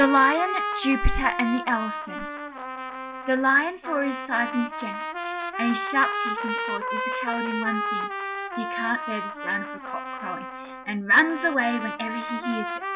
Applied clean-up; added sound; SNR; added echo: none; Trumpet; 5 dB; none.